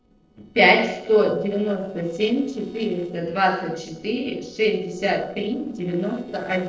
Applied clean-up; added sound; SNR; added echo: neural separator model SepFormer DNS4.